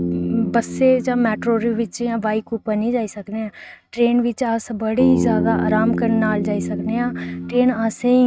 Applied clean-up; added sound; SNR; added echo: neural mask model RNNoise.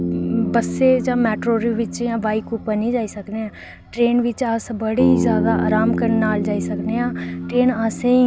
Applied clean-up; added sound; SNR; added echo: none; Bass guitar; 4 dB; none.